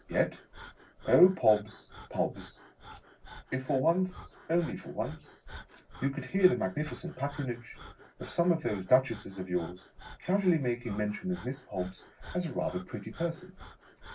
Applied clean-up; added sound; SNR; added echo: none; Breathing; 18 dB; reverberation time 0.4 s.